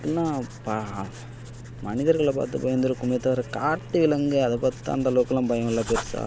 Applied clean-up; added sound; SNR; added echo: none; Writing; 14 dB; none.